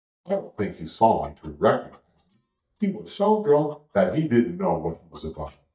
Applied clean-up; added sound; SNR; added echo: neural mask model DeepFilterNet 3.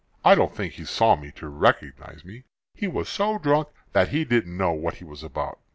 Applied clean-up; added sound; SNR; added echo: none; none; none; none.